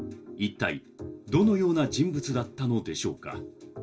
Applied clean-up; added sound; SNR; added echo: none; none; none; reverberation time 0.2 s.